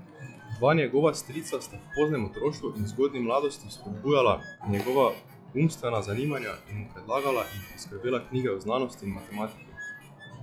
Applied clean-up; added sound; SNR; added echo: classical method log-MMSE.